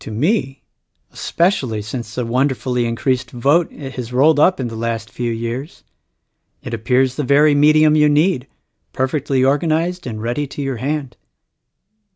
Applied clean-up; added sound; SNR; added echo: none; none; none; none.